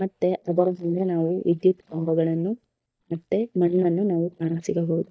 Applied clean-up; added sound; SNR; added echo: neural mask model DeepFilterNet 3.